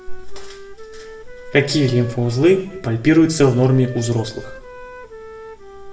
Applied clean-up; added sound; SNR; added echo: none; Wind instrument, woodwind instrument; 20 dB; reverberation time 0.6 s.